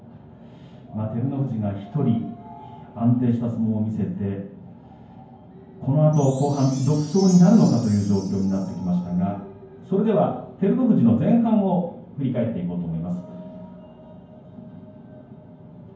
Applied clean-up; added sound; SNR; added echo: none; Chime; 20 dB; reverberation time 0.9 s.